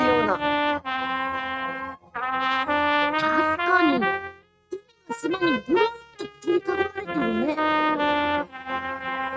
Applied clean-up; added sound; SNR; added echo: neural mask model RNNoise.